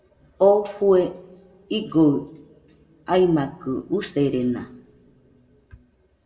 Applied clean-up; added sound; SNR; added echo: none; none; none; reverberation time 0.8 s.